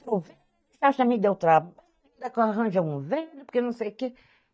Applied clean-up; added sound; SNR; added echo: neural mask model DeepFilterNet 3.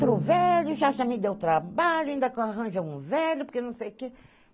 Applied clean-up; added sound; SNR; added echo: none; Drum; 13 dB; none.